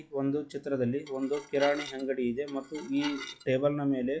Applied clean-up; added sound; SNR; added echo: classical method log-MMSE.